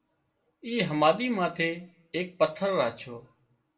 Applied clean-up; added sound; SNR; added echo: none; none; none; reverberation time 0.3 s.